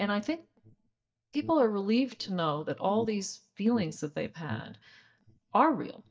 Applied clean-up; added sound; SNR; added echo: neural mask model DeepFilterNet 3.